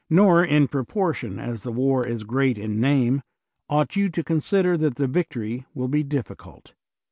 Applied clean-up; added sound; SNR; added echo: none; none; none; none.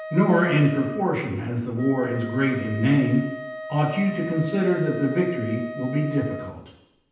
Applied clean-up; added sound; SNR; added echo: none; Wind instrument, woodwind instrument; 13 dB; reverberation time 0.9 s.